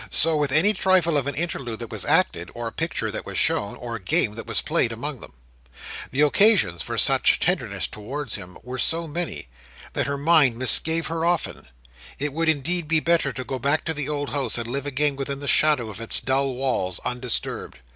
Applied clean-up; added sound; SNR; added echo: none; none; none; none.